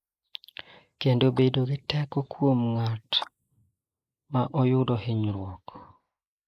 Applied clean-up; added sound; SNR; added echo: neural mask model Resemble Enhance denoiser.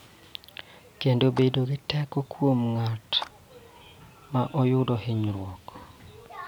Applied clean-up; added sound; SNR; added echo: none; Clapping; 19 dB; none.